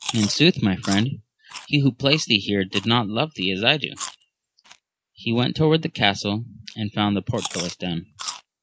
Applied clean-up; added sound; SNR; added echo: neural mask model Resemble Enhance denoiser.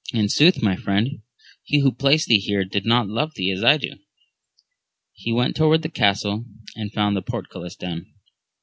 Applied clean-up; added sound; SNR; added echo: none; none; none; none.